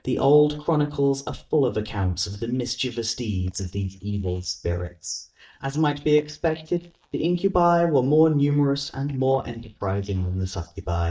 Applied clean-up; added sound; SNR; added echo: neural mask model DeepFilterNet 3.